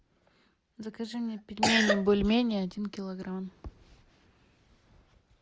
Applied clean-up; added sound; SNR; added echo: none; none; none; none.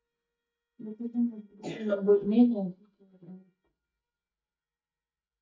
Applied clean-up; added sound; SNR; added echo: neural mask model DeepFilterNet 3.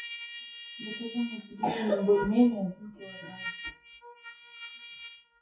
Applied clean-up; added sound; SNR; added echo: classical method WPE with log-MMSE.